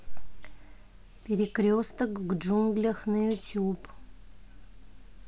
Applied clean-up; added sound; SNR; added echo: none; none; none; none.